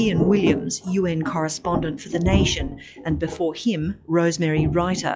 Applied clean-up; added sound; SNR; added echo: classical method log-MMSE.